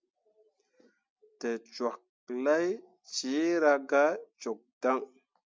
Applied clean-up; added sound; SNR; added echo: none; none; none; none.